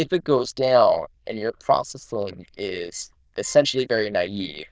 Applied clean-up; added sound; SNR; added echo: neural diffusion model UNIVERSE++.